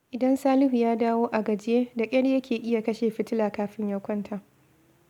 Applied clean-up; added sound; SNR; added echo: none; none; none; none.